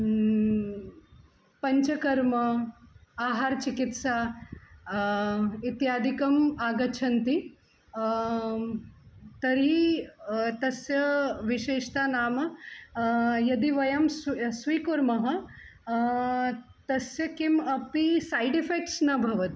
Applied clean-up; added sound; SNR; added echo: none; none; none; none.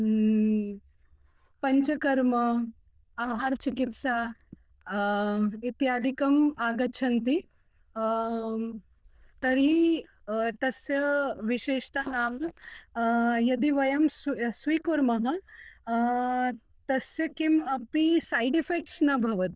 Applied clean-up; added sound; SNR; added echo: neural diffusion model UNIVERSE++.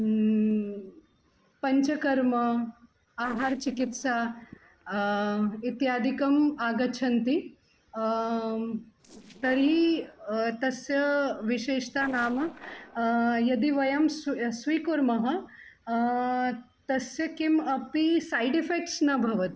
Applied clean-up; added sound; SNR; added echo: neural separator model SepFormer DNS4.